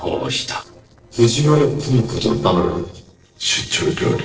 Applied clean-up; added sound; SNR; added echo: neural separator model SepFormer DNS4.